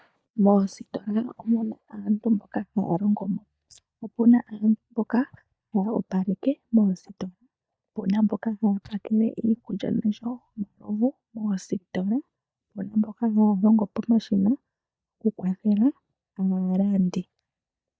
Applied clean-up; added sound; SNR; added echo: neural mask model DeepFilterNet 3.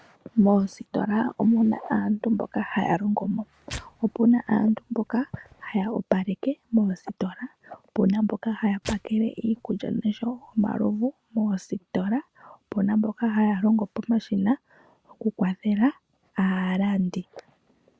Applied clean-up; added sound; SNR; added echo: none; Tearing; 20 dB; none.